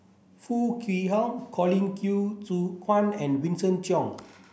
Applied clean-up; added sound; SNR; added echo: none; none; none; none.